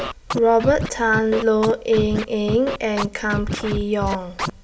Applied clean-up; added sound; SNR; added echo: none; Scratching (performance technique); 7 dB; reverberation time 0.4 s.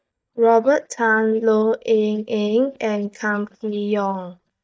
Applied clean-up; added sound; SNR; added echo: neural mask model DeepFilterNet 3.